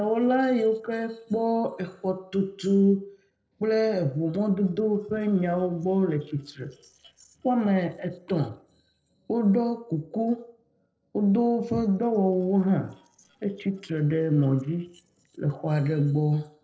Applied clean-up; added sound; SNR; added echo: neural separator model SepFormer DNS4.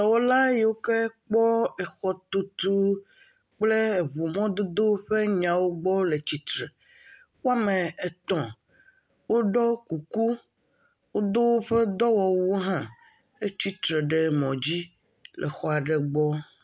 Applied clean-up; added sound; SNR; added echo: none; none; none; none.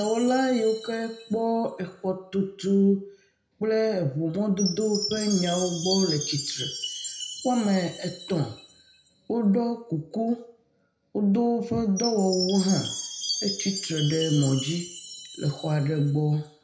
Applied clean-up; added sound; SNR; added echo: none; Chime; 11 dB; reverberation time 0.5 s.